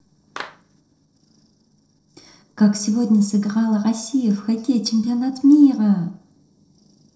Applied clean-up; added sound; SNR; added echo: neural separator model SepFormer DNS4.